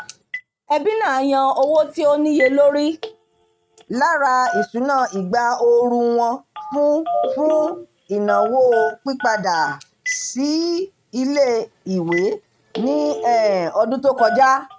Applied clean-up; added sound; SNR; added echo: neural mask model RNNoise.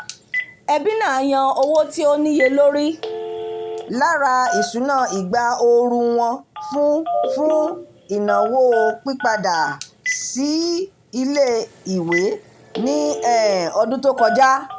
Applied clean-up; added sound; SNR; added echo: none; Telephone; 10 dB; none.